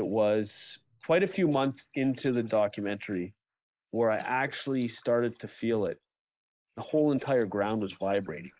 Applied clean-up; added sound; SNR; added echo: neural mask model Resemble Enhance denoiser.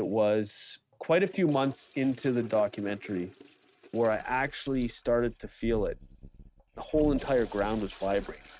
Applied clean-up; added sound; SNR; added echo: neural mask model RNNoise.